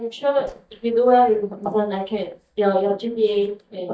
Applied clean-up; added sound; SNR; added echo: neural mask model DeepFilterNet 3.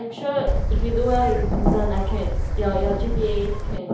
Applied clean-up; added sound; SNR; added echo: none; Gull, seagull / Wind; -2 dB; reverberation time 0.8 s.